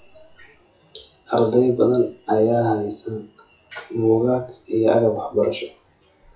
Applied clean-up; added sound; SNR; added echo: classical method WPE with log-MMSE.